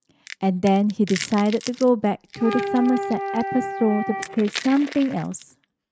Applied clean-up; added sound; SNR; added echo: neural mask model RNNoise.